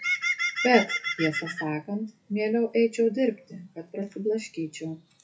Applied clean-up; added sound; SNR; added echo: classical method WPE with log-MMSE.